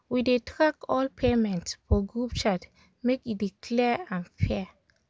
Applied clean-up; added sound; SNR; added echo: none; none; none; none.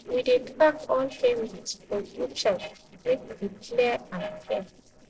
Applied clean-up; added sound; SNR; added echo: neural separator model SepFormer DNS4.